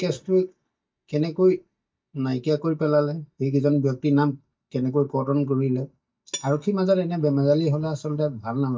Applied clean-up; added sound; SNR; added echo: neural mask model DeepFilterNet 3.